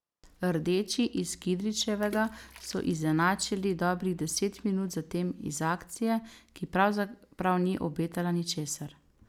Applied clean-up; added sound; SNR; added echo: none; Water / Splash, splatter; 19 dB; none.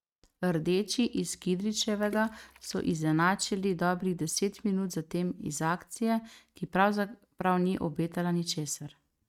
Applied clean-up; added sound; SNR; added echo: neural mask model RNNoise.